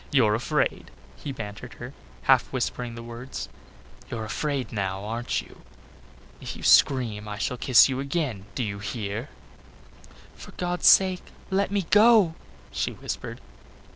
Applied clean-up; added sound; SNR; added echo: none; none; none; none.